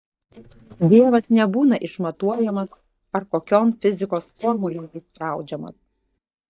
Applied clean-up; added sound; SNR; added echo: neural mask model DeepFilterNet 3.